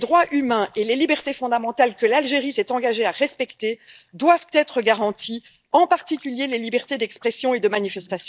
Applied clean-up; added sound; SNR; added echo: neural mask model DeepFilterNet 3.